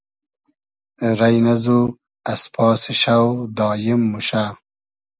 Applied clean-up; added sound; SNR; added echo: none; none; none; none.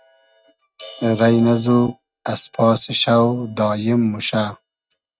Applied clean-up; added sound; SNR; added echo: neural mask model RNNoise.